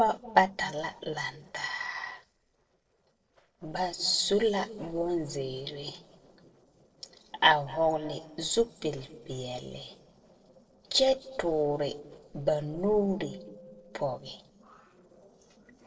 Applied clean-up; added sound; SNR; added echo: neural separator model SepFormer DNS4.